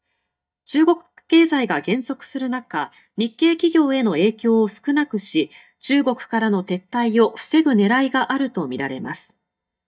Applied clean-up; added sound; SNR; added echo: neural mask model DeepFilterNet 3.